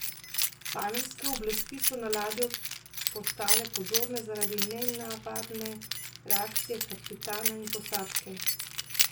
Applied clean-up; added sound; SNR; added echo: none; Keys jangling; -5 dB; none.